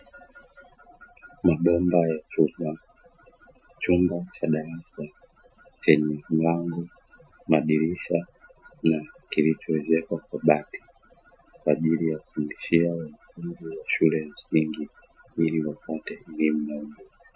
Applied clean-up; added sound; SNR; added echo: classical method Wiener filter.